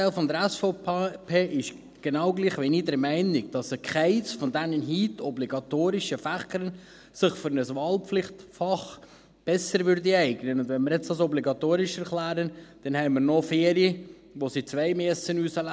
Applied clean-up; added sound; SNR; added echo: none; none; none; none.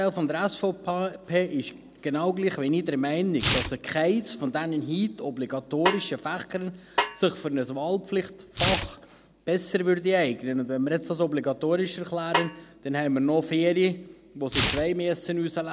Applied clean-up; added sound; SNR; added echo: none; Snare drum + Tearing; 6 dB; none.